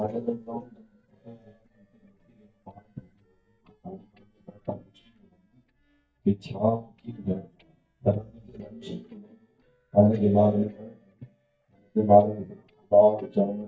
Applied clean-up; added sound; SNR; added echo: neural mask model DeepFilterNet 3.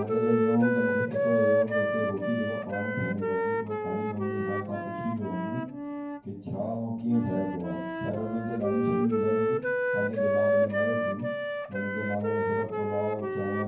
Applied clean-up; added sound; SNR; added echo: none; Wind instrument, woodwind instrument; -2 dB; reverberation time 0.9 s.